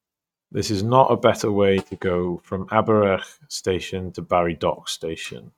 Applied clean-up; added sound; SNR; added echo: neural mask model RNNoise.